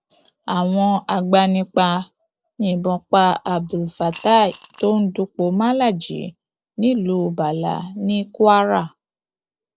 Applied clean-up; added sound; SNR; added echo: neural separator model SepFormer DNS4.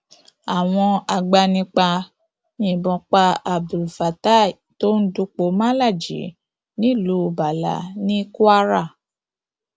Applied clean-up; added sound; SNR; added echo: none; none; none; none.